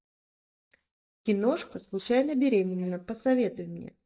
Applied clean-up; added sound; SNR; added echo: neural mask model DeepFilterNet 3.